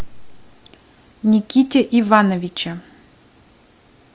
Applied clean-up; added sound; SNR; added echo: none; none; none; none.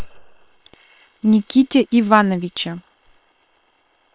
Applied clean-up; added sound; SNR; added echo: neural separator model SepFormer WHAM!.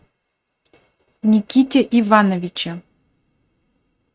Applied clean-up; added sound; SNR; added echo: neural mask model RNNoise.